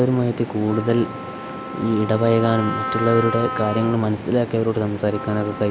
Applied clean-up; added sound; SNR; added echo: none; Wind instrument, woodwind instrument; 10 dB; none.